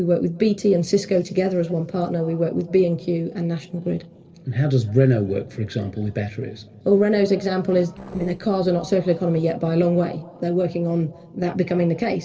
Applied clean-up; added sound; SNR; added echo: neural separator model SepFormer DNS4.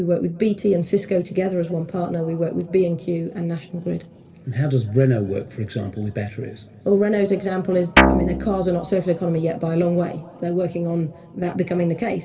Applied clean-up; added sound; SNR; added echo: none; Guitar; -4 dB; reverberation time 2.3 s.